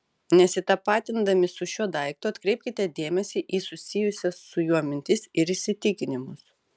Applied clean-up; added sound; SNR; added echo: none; none; none; none.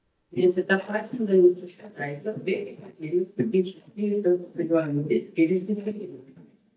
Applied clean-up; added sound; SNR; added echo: neural mask model DeepFilterNet 3.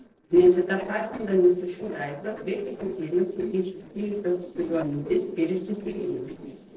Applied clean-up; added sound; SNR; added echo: neural separator model SepFormer DNS4.